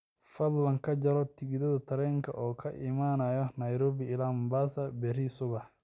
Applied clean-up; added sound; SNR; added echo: none; none; none; none.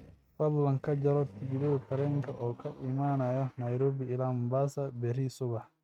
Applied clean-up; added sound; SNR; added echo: neural mask model RNNoise.